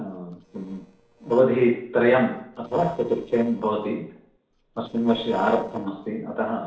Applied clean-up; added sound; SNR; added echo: neural separator model SepFormer DNS4.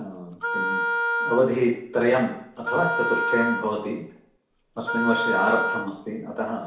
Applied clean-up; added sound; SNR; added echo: none; Wind instrument, woodwind instrument; 2 dB; reverberation time 0.6 s.